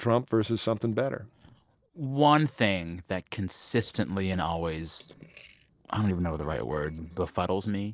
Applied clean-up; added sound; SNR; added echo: neural separator model SepFormer DNS4.